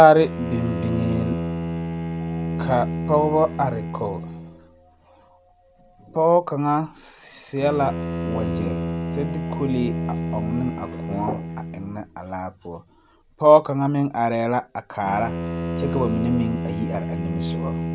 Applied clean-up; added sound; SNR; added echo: none; Bowed string instrument; 5 dB; none.